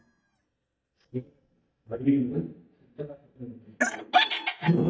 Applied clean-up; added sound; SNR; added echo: neural mask model DeepFilterNet 3.